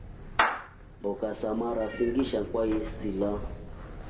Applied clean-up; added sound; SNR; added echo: none; Meow / Clapping; 4 dB; reverberation time 0.3 s.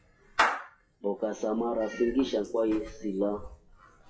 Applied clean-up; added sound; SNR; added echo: classical method WPE with log-MMSE.